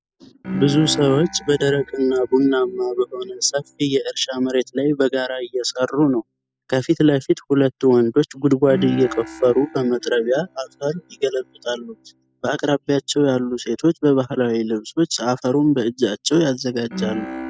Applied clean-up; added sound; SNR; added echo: classical method spectral subtraction.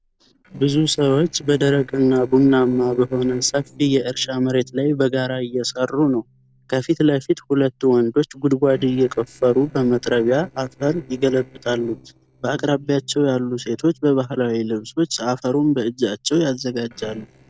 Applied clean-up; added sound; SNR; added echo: neural separator model SepFormer DNS4.